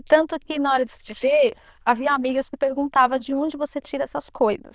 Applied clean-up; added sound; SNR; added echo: neural diffusion model UNIVERSE++.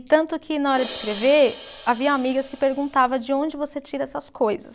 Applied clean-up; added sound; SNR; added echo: none; Crash cymbal; 14 dB; none.